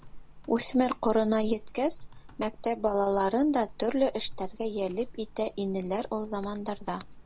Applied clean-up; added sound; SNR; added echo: none; Computer keyboard; 12 dB; none.